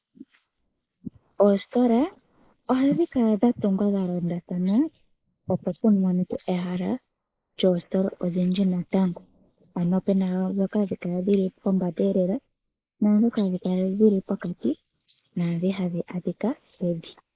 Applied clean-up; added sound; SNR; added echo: neural mask model Resemble Enhance denoiser.